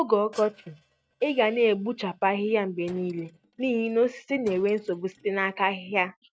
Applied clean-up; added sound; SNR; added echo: neural mask model RNNoise.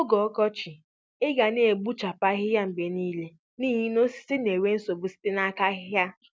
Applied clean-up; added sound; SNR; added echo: none; none; none; none.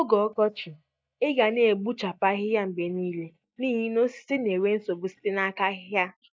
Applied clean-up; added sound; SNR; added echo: neural mask model DeepFilterNet 3.